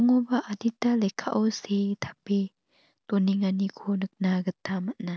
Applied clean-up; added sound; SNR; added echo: none; none; none; none.